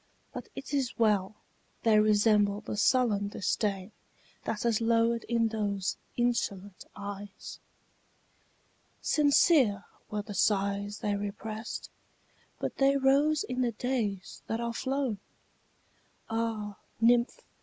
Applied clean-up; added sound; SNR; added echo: none; none; none; none.